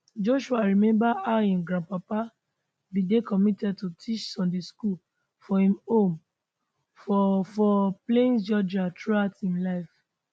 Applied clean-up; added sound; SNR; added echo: none; none; none; none.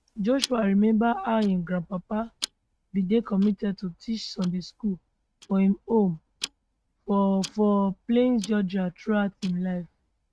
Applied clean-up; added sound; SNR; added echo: neural mask model RNNoise.